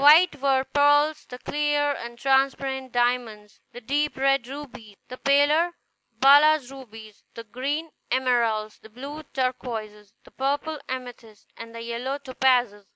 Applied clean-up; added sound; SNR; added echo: none; none; none; none.